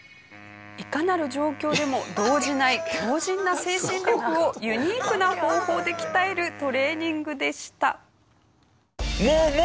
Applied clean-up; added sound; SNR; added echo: none; Wind instrument, woodwind instrument; 20 dB; none.